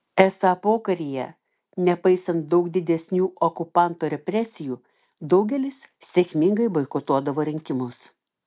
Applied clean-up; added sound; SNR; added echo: none; none; none; none.